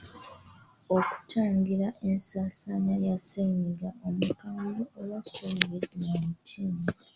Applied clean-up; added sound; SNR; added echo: none; none; none; none.